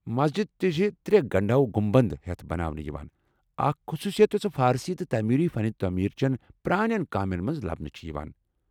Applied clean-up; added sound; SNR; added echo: none; none; none; none.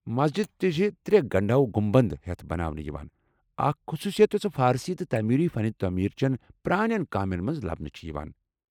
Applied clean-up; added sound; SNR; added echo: neural mask model Resemble Enhance denoiser.